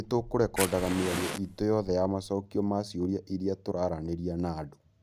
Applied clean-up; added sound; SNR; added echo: none; Fire; 8 dB; none.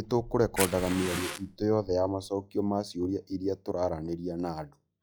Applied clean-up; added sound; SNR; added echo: classical method log-MMSE.